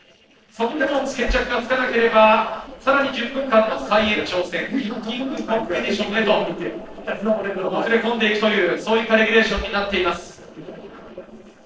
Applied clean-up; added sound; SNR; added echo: neural separator model SepFormer DNS4.